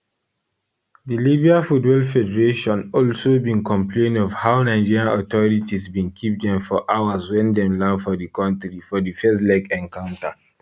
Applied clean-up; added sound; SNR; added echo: none; none; none; none.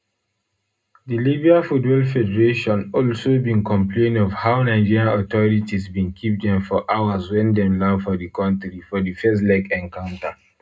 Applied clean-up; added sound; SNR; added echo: none; none; none; reverberation time 0.2 s.